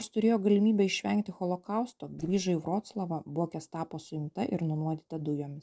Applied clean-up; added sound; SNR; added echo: neural separator model SepFormer DNS4.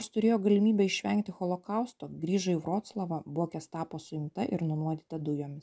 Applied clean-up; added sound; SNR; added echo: none; none; none; none.